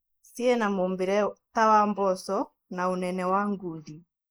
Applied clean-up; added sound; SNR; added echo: neural mask model Resemble Enhance denoiser.